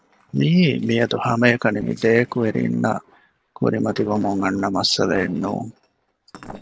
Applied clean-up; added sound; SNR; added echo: neural separator model SepFormer DNS4.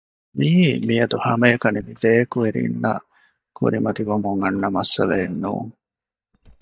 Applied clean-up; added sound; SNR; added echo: neural mask model DeepFilterNet 3.